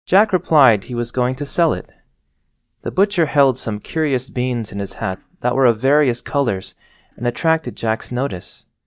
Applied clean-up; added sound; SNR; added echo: neural mask model DeepFilterNet 3.